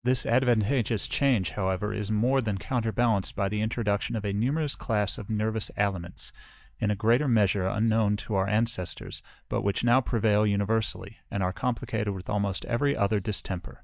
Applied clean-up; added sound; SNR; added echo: neural mask model DeepFilterNet 3.